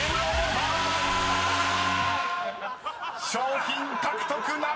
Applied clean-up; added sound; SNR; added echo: none; Breathing; 20 dB; none.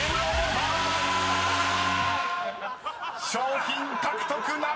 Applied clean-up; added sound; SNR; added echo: none; none; none; none.